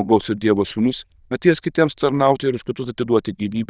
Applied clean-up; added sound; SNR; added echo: neural diffusion model UNIVERSE++.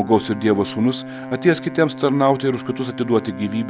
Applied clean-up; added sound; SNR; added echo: none; Brass instrument; 13 dB; none.